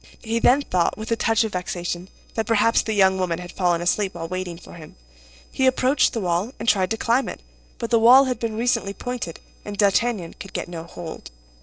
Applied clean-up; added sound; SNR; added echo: neural separator model SepFormer DNS4.